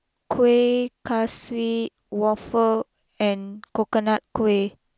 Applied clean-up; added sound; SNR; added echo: none; none; none; none.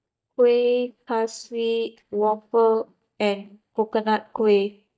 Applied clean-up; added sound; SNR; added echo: neural mask model DeepFilterNet 3.